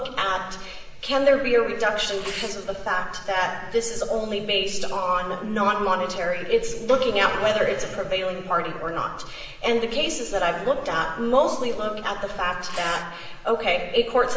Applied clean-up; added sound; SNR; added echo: none; Sneeze; 18 dB; reverberation time 1.2 s.